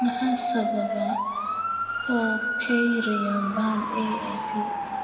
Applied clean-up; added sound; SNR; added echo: none; Motor vehicle (road) / Siren; 1 dB; reverberation time 1.8 s.